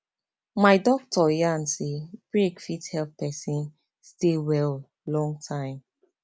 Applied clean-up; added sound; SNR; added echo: none; none; none; none.